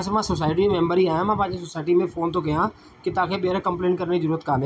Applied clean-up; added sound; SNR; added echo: none; none; none; none.